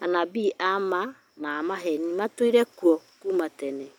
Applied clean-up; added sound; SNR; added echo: none; none; none; none.